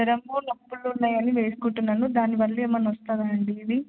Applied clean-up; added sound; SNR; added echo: none; none; none; none.